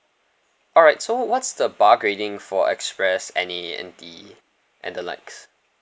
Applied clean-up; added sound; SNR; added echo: none; none; none; none.